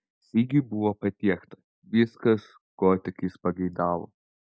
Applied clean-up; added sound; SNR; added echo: none; none; none; none.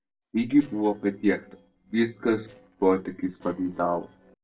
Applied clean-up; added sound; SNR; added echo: neural separator model SepFormer DNS4.